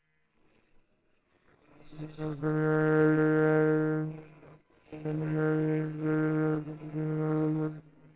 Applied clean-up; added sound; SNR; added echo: neural separator model SepFormer WHAMR!.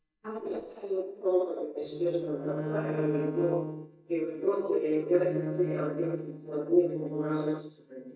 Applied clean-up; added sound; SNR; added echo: neural mask model DeepFilterNet 3.